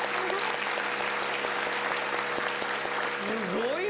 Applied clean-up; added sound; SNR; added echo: none; Wind instrument, woodwind instrument; 9 dB; none.